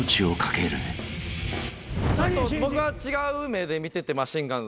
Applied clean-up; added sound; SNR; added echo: none; none; none; none.